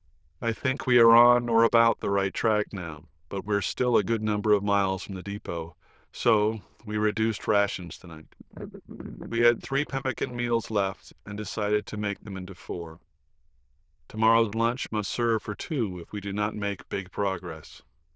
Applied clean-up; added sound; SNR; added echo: neural diffusion model UNIVERSE++.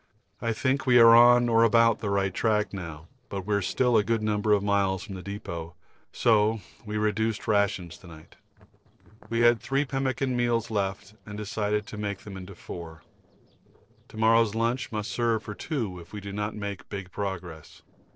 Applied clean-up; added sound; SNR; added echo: neural separator model SepFormer DNS4.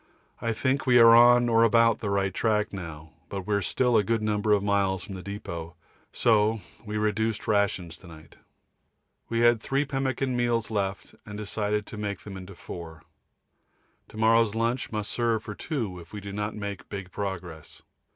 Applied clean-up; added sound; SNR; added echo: none; none; none; none.